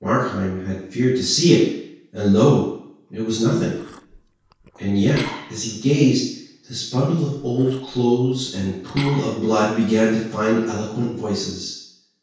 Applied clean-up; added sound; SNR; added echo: none; Liquid; 18 dB; reverberation time 0.6 s.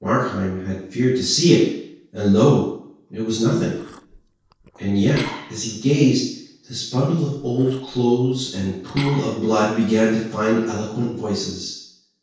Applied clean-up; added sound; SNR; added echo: neural separator model SepFormer DNS4.